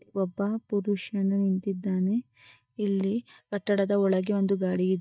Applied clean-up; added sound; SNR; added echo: neural mask model DeepFilterNet 3.